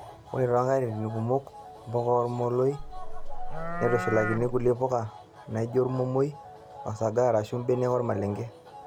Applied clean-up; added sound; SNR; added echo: none; Livestock, farm animals, working animals; 3 dB; none.